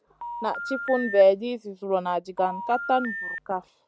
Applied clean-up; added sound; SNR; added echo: none; Telephone; 9 dB; none.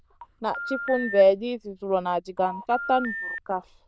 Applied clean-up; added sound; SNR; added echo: neural diffusion model UNIVERSE++.